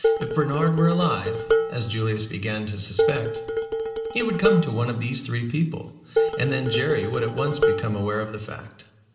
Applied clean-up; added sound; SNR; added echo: none; Dishes, pots, and pans; 1 dB; reverberation time 1.7 s.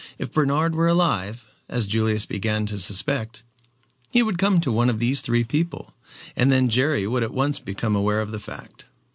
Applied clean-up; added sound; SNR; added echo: none; none; none; none.